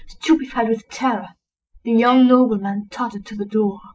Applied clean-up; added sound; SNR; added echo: neural mask model Resemble Enhance denoiser.